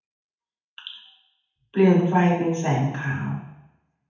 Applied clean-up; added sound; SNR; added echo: none; none; none; reverberation time 0.8 s.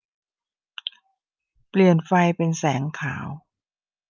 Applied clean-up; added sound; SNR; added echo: none; none; none; none.